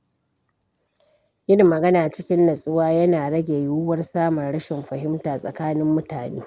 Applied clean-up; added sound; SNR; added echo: none; none; none; none.